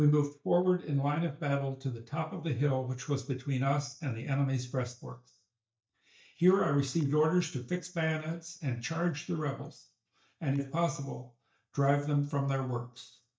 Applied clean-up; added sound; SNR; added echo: neural mask model DeepFilterNet 3.